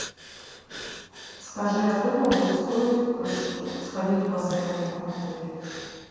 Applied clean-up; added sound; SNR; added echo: none; Breathing; 14 dB; reverberation time 2.1 s.